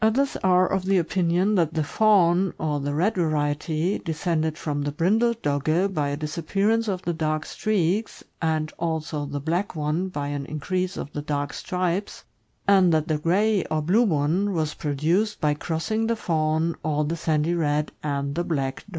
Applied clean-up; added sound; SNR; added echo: none; none; none; none.